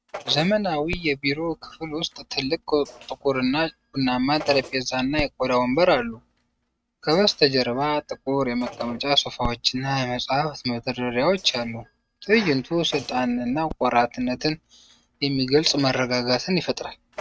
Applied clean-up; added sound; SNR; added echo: neural mask model RNNoise.